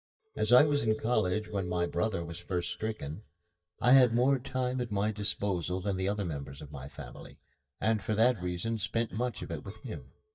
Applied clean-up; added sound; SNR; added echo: neural mask model DeepFilterNet 3.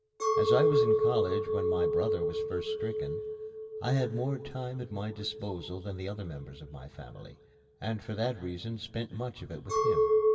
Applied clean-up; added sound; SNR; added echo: none; Chink, clink; -4 dB; reverberation time 2.4 s.